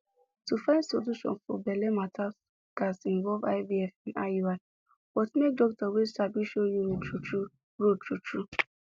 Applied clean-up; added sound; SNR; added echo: none; none; none; none.